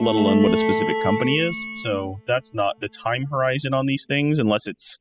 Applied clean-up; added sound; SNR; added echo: classical method spectral subtraction.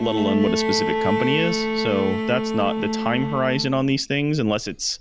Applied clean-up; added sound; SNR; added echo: none; Bowed string instrument; 2 dB; none.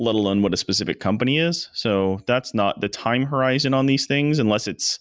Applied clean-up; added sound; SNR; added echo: none; none; none; none.